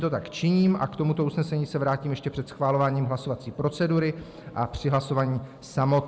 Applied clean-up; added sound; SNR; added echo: none; none; none; none.